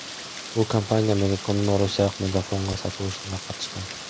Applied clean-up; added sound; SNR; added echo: none; Rain; 11 dB; none.